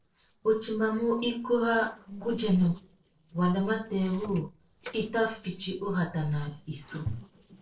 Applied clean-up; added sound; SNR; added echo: neural separator model SepFormer DNS4.